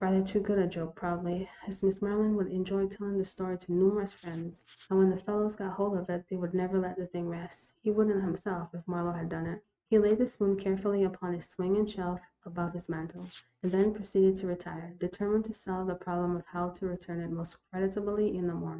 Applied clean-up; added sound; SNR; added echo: neural mask model RNNoise.